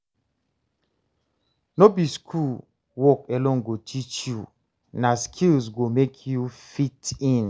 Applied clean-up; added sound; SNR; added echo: none; none; none; none.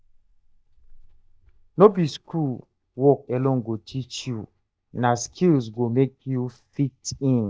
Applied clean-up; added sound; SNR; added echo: neural mask model DeepFilterNet 3.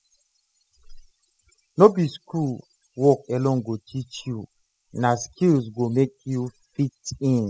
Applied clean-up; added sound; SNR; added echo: classical method spectral subtraction.